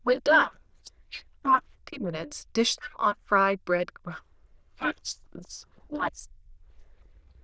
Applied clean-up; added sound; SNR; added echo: neural diffusion model UNIVERSE++.